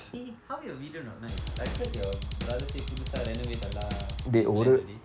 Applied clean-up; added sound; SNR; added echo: none; Drum kit; 3 dB; none.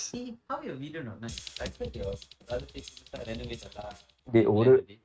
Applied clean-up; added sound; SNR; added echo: neural mask model RNNoise.